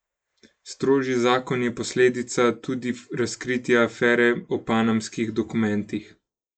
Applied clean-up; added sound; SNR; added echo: neural mask model Resemble Enhance denoiser.